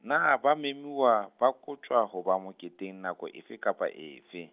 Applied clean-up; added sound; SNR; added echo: none; none; none; none.